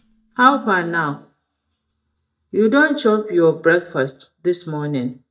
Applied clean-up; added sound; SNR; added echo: neural mask model DeepFilterNet 3.